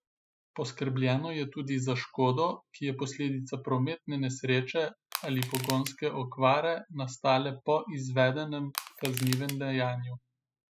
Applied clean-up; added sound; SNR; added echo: classical method spectral subtraction.